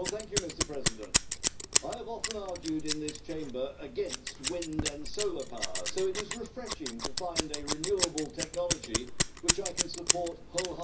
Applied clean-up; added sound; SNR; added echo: none; Scissors; -3 dB; reverberation time 0.4 s.